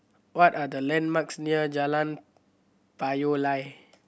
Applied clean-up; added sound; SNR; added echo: none; none; none; none.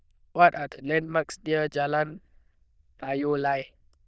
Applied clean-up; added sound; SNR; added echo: neural diffusion model UNIVERSE++.